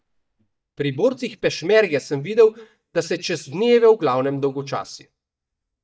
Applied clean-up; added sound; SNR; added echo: neural mask model DeepFilterNet 3.